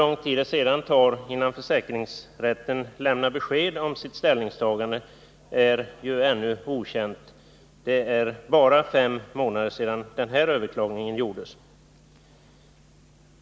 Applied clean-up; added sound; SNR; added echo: none; none; none; none.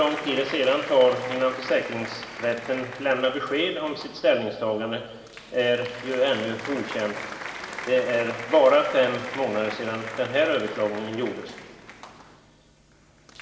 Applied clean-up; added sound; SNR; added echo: none; Applause; 13 dB; reverberation time 2.3 s.